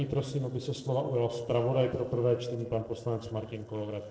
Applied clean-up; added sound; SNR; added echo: neural separator model SepFormer DNS4.